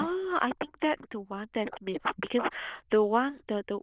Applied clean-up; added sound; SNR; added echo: neural diffusion model UNIVERSE++.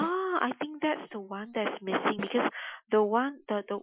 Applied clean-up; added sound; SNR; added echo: classical method Wiener filter.